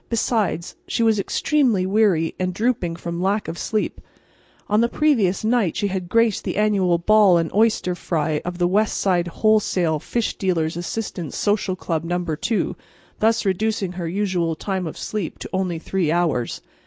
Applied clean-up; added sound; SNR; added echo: none; none; none; none.